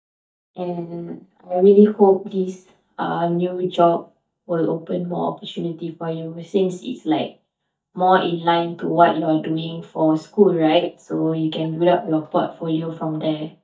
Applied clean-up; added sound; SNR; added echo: neural mask model DeepFilterNet 3.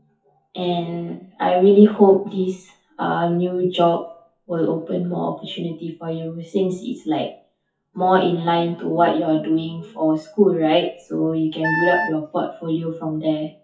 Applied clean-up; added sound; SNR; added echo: classical method WPE with log-MMSE.